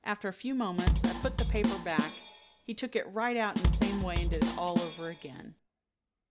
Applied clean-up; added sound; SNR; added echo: none; Drum kit; -5 dB; none.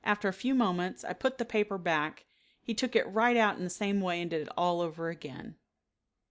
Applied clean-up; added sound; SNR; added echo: none; none; none; none.